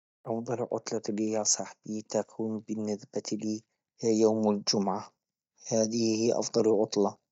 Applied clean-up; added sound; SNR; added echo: neural mask model DeepFilterNet 3.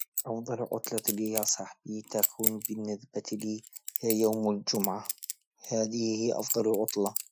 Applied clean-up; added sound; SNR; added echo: classical method Wiener filter.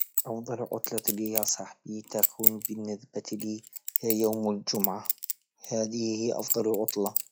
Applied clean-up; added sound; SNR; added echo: classical method log-MMSE.